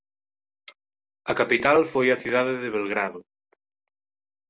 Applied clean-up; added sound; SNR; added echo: none; none; none; none.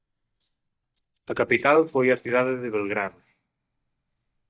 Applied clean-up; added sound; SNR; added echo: neural mask model DeepFilterNet 3.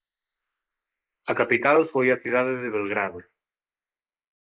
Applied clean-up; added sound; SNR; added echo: neural mask model Resemble Enhance denoiser.